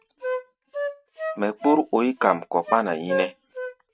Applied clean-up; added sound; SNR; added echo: neural mask model RNNoise.